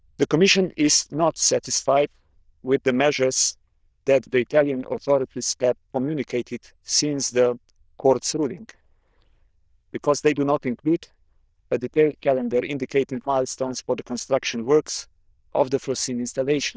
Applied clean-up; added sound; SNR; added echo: neural diffusion model UNIVERSE++.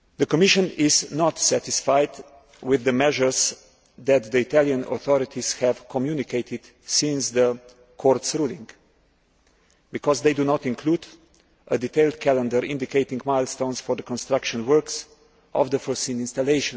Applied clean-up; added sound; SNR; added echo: none; none; none; none.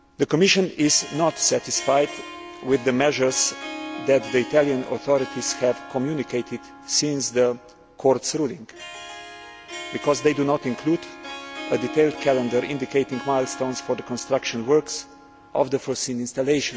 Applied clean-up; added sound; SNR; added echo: none; Harp; 15 dB; none.